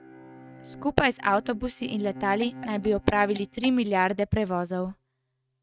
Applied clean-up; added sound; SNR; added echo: neural mask model RNNoise.